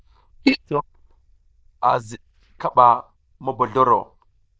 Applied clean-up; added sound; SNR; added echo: neural diffusion model UNIVERSE++.